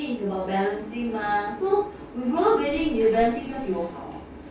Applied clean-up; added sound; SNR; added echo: none; Subway, metro, underground / Doorbell; 15 dB; reverberation time 0.4 s.